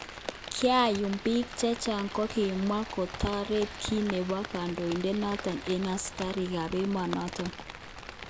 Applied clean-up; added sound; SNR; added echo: none; Rain; 11 dB; none.